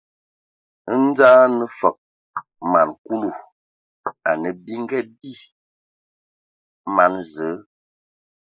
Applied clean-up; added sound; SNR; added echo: neural mask model Resemble Enhance denoiser.